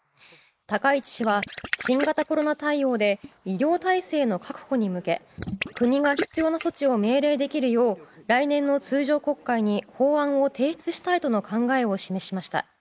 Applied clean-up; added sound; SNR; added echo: neural mask model Resemble Enhance denoiser.